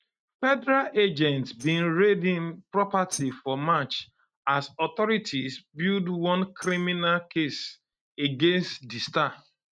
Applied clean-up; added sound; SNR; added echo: neural mask model RNNoise.